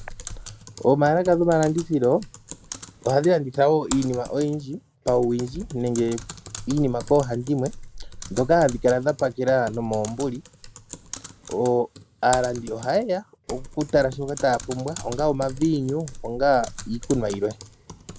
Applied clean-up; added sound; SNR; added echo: none; Typing; 15 dB; none.